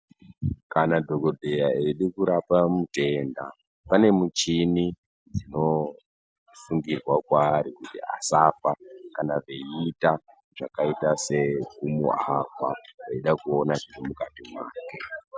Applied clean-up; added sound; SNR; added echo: none; none; none; none.